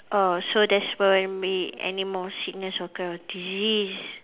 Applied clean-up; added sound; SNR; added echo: none; none; none; none.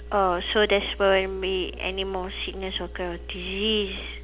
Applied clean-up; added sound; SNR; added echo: none; Engine; 13 dB; none.